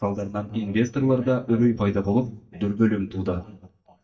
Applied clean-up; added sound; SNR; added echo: neural mask model DeepFilterNet 3.